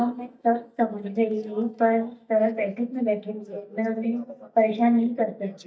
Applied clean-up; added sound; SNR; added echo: neural mask model DeepFilterNet 3.